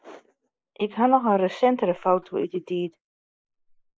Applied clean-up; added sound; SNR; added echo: neural mask model Resemble Enhance denoiser.